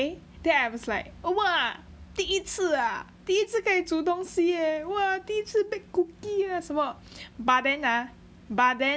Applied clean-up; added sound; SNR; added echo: none; none; none; none.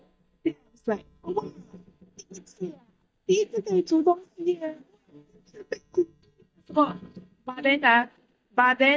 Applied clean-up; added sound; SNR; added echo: neural mask model DeepFilterNet 3.